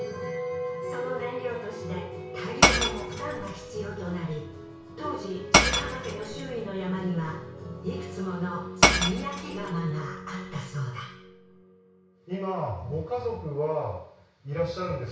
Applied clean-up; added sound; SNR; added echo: none; Shatter / Crushing; -4 dB; reverberation time 0.6 s.